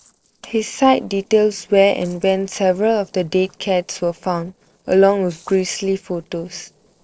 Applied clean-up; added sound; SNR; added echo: neural separator model SepFormer DNS4.